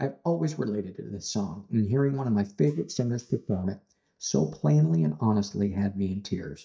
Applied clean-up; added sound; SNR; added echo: neural mask model DeepFilterNet 3.